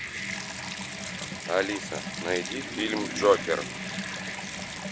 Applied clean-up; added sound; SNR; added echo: none; Bathtub (filling or washing) / Water tap, faucet; 5 dB; none.